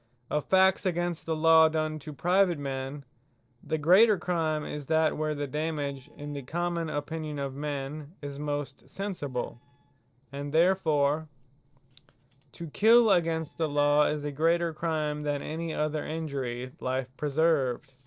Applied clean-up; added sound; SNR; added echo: neural separator model SepFormer DNS4.